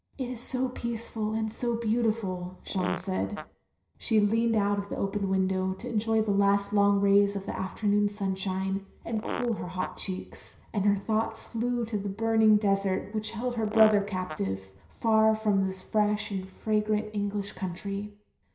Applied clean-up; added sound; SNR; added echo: none; Fart; 12 dB; reverberation time 0.5 s.